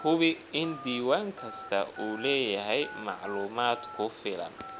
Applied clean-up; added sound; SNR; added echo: none; Telephone; 16 dB; none.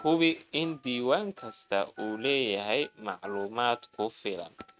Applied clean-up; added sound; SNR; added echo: neural mask model RNNoise.